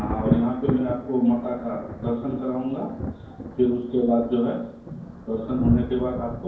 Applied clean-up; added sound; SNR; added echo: none; Thunder; 6 dB; reverberation time 0.9 s.